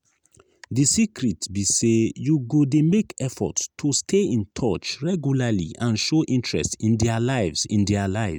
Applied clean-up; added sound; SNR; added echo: none; none; none; none.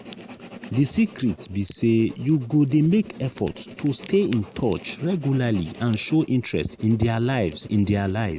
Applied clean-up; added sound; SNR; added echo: none; Writing + Crack; 17 dB; none.